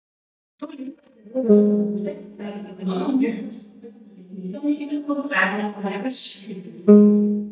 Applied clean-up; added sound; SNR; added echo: neural mask model DeepFilterNet 3.